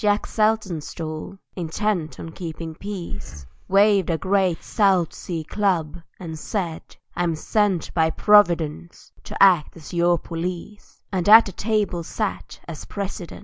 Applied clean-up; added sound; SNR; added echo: none; Breathing; 8 dB; none.